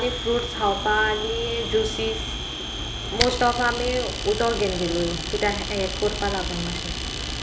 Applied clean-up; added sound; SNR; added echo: none; Domestic sounds, home sounds; 7 dB; none.